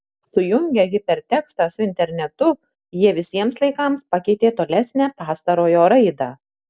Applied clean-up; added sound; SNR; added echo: none; none; none; none.